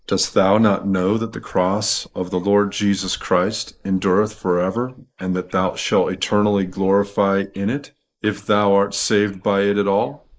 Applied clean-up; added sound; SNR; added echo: neural mask model Resemble Enhance denoiser.